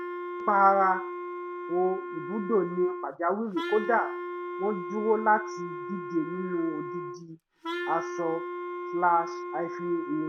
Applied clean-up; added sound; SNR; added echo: none; Wind instrument, woodwind instrument; 7 dB; none.